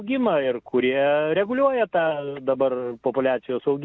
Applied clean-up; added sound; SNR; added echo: none; none; none; none.